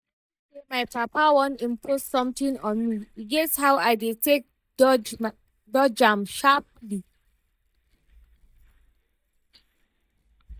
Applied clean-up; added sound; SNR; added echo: neural mask model DeepFilterNet 3.